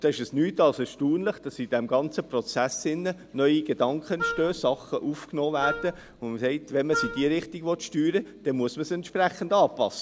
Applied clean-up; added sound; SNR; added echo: none; Wind instrument, woodwind instrument; 7 dB; none.